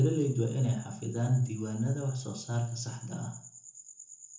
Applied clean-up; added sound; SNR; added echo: none; none; none; reverberation time 0.6 s.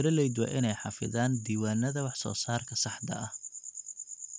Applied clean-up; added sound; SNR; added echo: none; none; none; none.